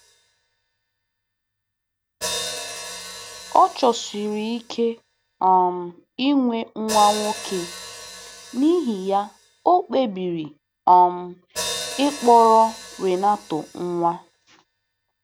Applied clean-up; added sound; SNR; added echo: none; Hi-hat; 14 dB; none.